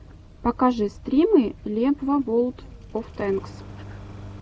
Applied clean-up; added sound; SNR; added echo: none; Engine starting; 19 dB; none.